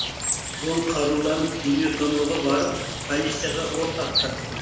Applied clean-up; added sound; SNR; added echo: none; Water / Bird; 4 dB; reverberation time 1.1 s.